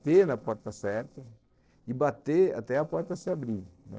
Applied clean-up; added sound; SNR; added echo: neural separator model SepFormer DNS4.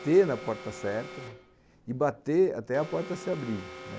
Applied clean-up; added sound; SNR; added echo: none; Alarm; 15 dB; none.